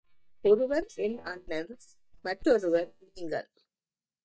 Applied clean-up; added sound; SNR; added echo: neural mask model DeepFilterNet 3.